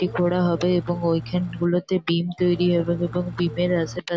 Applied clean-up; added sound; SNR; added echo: none; Engine / Truck; 14 dB; none.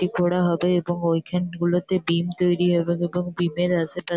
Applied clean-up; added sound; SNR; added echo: none; none; none; none.